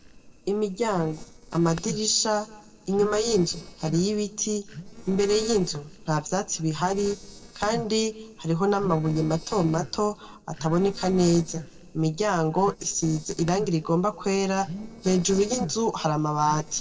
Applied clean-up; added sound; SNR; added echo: neural separator model SepFormer DNS4.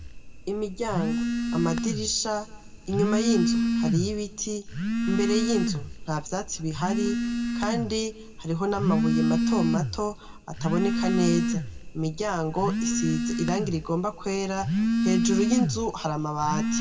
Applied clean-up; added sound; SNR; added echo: none; Telephone; -1 dB; reverberation time 1.6 s.